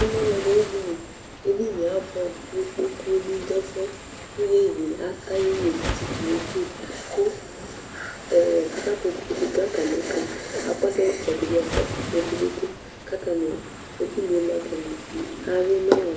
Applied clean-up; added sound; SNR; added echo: none; Waves, surf; 10 dB; reverberation time 0.3 s.